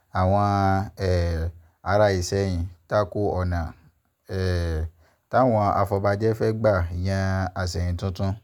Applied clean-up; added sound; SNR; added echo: none; none; none; none.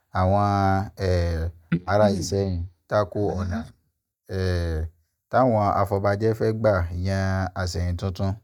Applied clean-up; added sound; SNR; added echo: neural mask model DeepFilterNet 3.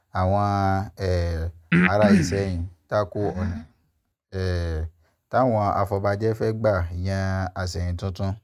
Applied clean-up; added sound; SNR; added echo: neural mask model RNNoise.